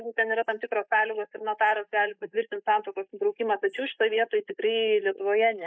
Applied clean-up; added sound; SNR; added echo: neural mask model Resemble Enhance denoiser.